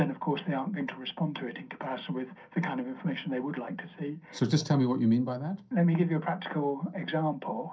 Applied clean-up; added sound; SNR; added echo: none; none; none; reverberation time 0.3 s.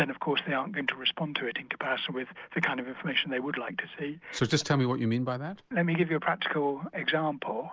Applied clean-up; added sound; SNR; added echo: none; none; none; none.